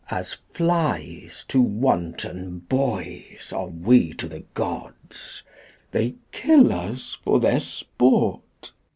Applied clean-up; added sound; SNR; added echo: none; none; none; none.